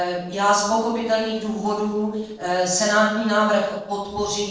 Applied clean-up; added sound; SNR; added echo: neural separator model SepFormer DNS4.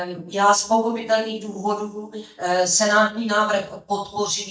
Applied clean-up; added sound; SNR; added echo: neural mask model DeepFilterNet 3.